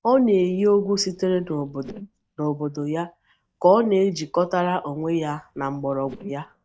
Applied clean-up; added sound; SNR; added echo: neural mask model DeepFilterNet 3.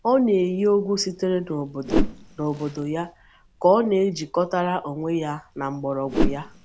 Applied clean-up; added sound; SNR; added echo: none; Whoosh, swoosh, swish; 5 dB; none.